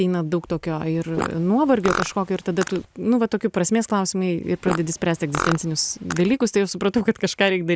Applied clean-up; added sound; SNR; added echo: none; Fart; 8 dB; none.